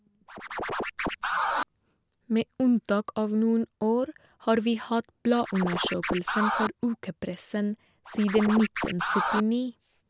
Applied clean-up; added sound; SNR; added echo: none; Scratching (performance technique); 2 dB; none.